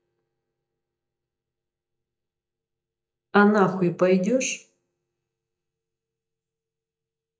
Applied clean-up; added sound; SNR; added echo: neural mask model DeepFilterNet 3.